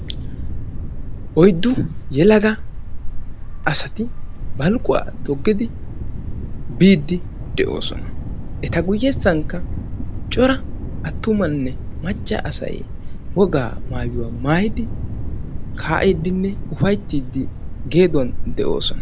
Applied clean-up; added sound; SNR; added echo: none; Thunder; 3 dB; none.